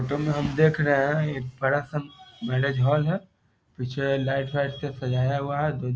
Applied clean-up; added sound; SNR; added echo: none; none; none; none.